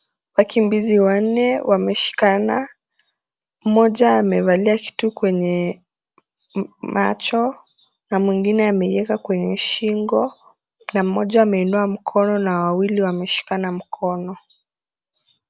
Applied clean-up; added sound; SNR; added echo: none; none; none; none.